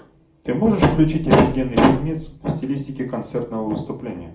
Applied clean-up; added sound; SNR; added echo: none; none; none; reverberation time 0.4 s.